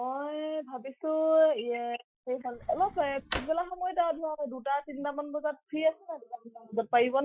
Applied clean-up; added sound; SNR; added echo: classical method Wiener filter.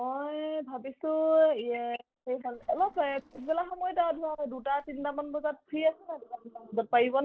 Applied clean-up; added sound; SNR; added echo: neural separator model SepFormer DNS4.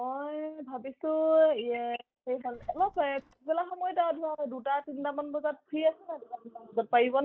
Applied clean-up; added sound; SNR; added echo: neural mask model DeepFilterNet 3.